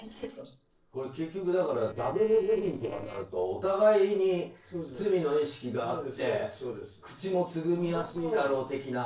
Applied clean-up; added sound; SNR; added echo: neural separator model SepFormer DNS4.